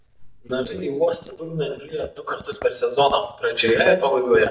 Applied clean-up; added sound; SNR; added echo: neural mask model DeepFilterNet 3.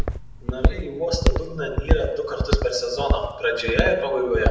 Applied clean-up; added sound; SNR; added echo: none; Walk, footsteps; -2 dB; reverberation time 0.7 s.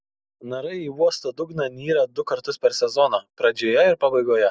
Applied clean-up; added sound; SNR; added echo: none; none; none; none.